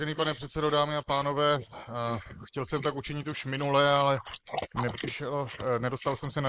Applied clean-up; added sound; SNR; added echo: neural mask model Resemble Enhance denoiser.